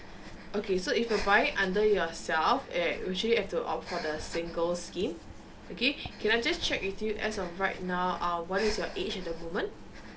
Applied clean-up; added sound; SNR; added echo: none; Breathing; 11 dB; none.